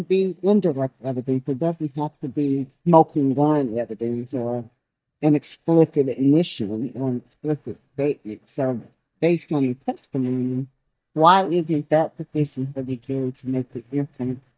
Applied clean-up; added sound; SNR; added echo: neural mask model DeepFilterNet 3.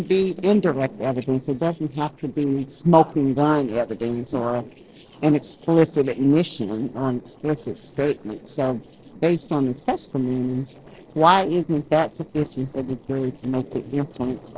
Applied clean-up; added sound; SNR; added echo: neural separator model SepFormer DNS4.